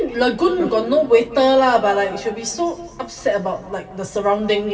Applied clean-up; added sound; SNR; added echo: none; none; none; reverberation time 1.9 s.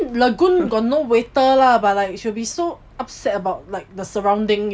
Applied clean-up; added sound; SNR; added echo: none; none; none; none.